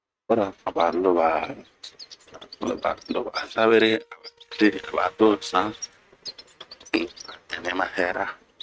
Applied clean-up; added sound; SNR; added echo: neural mask model RNNoise.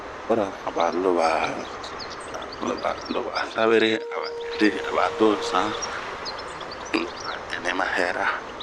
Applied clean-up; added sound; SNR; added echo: none; Wind instrument, woodwind instrument + Bird; 8 dB; none.